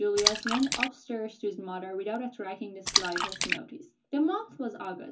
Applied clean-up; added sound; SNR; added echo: none; Splash, splatter; 0 dB; reverberation time 0.3 s.